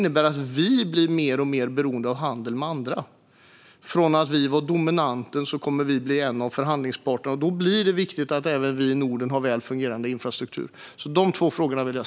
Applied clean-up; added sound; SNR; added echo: none; none; none; none.